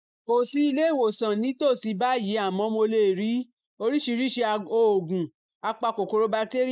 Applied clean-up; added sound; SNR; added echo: neural mask model Resemble Enhance denoiser.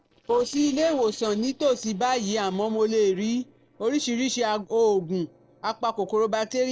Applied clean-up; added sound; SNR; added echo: neural separator model SepFormer DNS4.